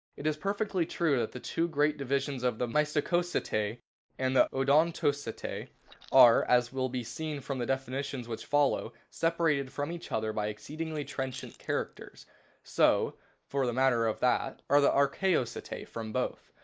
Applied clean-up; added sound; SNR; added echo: neural mask model Resemble Enhance denoiser.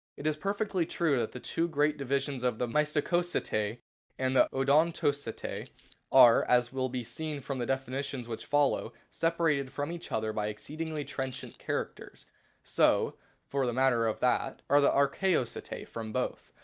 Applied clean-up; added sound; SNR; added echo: neural mask model DeepFilterNet 3.